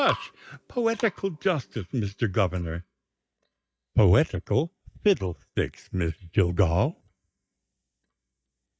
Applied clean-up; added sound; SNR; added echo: neural mask model DeepFilterNet 3.